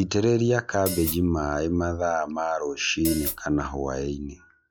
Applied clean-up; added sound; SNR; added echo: classical method log-MMSE.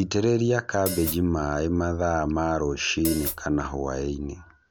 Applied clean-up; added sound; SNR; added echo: none; Hi-hat; 10 dB; none.